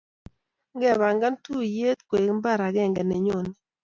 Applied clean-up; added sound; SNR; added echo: none; none; none; none.